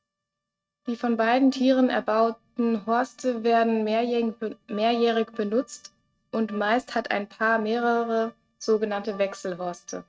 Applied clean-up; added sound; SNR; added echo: neural mask model RNNoise.